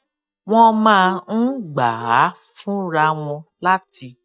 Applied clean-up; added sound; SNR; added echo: neural mask model DeepFilterNet 3.